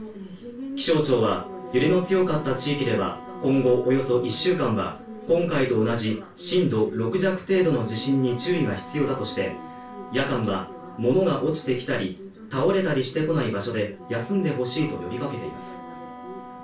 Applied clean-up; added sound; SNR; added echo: none; Wind instrument, woodwind instrument; 18 dB; reverberation time 0.2 s.